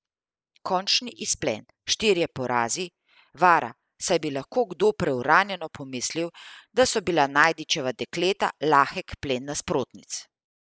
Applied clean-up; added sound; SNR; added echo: neural mask model Resemble Enhance denoiser.